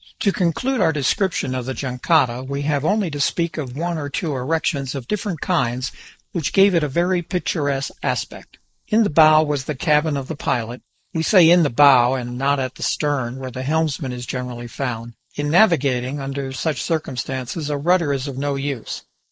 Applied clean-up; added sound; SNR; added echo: neural mask model Resemble Enhance denoiser.